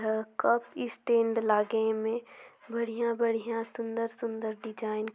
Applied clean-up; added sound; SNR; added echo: none; none; none; none.